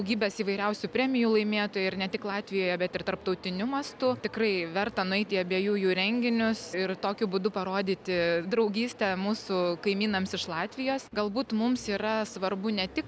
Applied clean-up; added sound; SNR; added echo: none; none; none; none.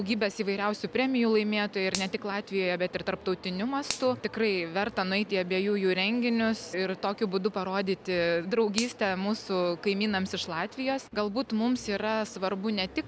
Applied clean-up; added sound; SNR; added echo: none; Finger snapping; 13 dB; none.